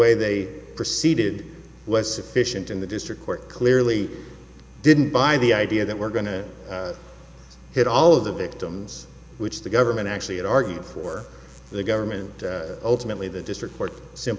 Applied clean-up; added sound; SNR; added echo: none; none; none; none.